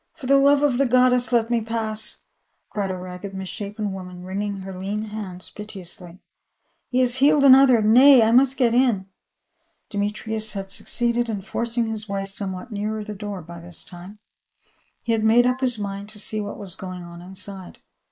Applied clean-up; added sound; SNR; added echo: neural mask model Resemble Enhance denoiser.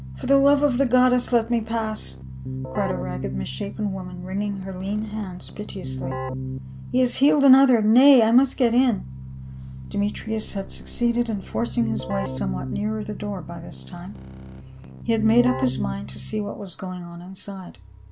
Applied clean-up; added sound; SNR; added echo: none; Keyboard (musical); 11 dB; none.